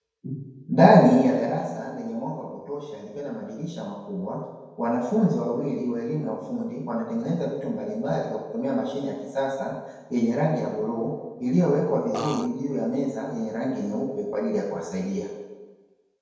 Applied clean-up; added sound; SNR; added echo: none; Burping, eructation; 6 dB; reverberation time 1.1 s.